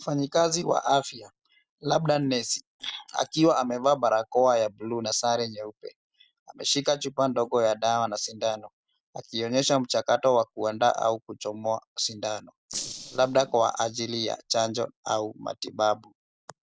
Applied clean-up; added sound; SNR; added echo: neural separator model SepFormer DNS4.